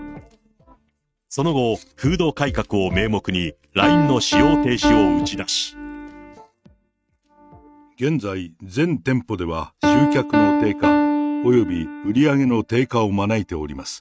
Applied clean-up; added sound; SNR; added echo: neural mask model RNNoise.